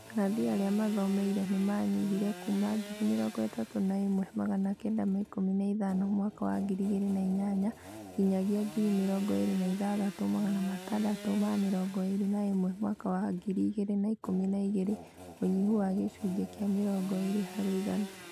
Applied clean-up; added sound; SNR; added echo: none; Sawing / Engine; 16 dB; none.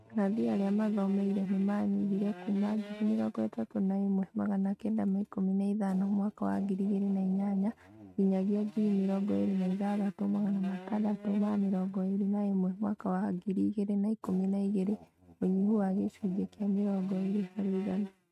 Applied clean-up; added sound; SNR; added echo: neural mask model RNNoise.